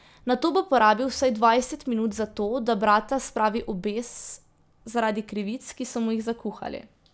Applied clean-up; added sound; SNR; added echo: none; none; none; none.